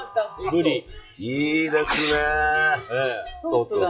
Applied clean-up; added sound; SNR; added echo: classical method WPE with log-MMSE.